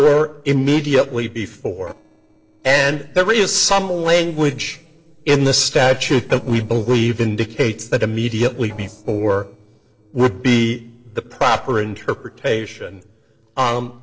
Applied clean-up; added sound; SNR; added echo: neural separator model SepFormer DNS4.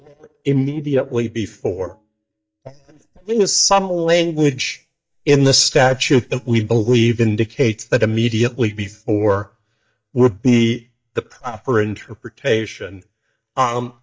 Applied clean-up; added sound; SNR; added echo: neural mask model DeepFilterNet 3.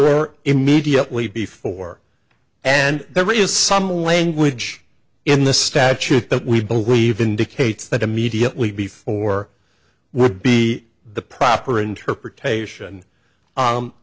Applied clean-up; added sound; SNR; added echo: none; none; none; none.